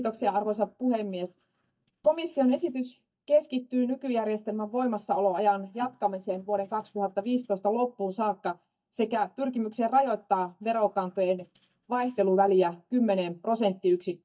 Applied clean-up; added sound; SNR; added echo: neural mask model DeepFilterNet 3.